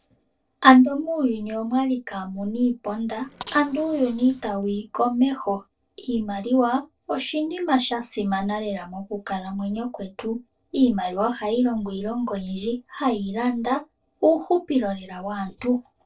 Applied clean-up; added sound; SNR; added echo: neural separator model SepFormer DNS4.